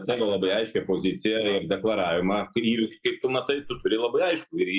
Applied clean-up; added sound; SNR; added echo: neural mask model Resemble Enhance denoiser.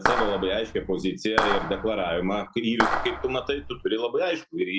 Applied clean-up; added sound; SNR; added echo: none; Clapping; 2 dB; none.